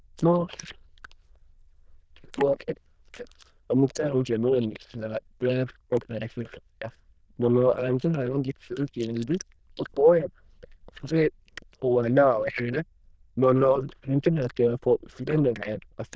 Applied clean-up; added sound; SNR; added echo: neural diffusion model UNIVERSE++.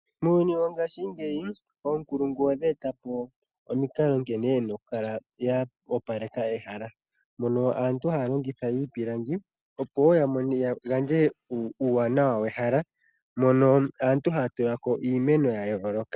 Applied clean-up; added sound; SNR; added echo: none; none; none; none.